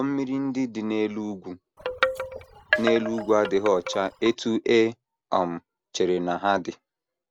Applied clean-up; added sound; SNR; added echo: none; Wind chime; 4 dB; none.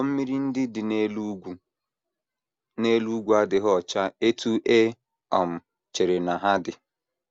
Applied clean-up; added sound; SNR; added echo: none; none; none; none.